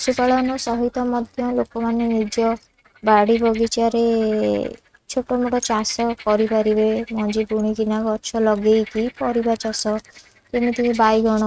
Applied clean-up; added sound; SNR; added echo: neural mask model RNNoise.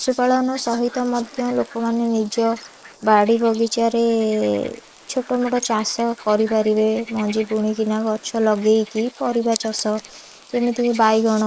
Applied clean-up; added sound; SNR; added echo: neural mask model Resemble Enhance denoiser.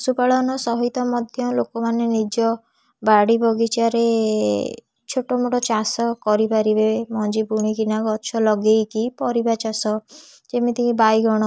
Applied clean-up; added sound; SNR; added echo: none; none; none; none.